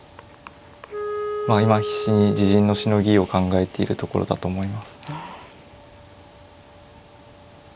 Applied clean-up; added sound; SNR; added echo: none; Wind instrument, woodwind instrument; 6 dB; none.